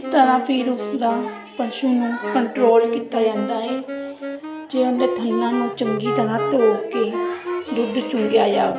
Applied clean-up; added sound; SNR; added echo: none; Wind instrument, woodwind instrument; 7 dB; none.